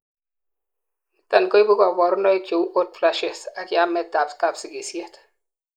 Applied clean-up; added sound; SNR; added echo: neural mask model Resemble Enhance denoiser.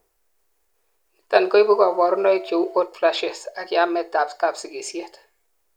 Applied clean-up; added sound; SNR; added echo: none; Wind instrument, woodwind instrument; 20 dB; none.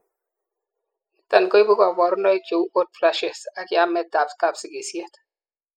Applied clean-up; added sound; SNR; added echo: classical method spectral subtraction.